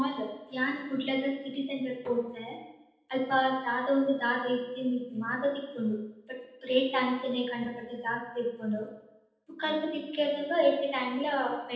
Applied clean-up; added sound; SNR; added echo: none; none; none; reverberation time 0.9 s.